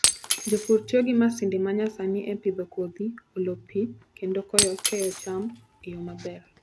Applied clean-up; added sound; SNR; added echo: none; Shatter; 5 dB; none.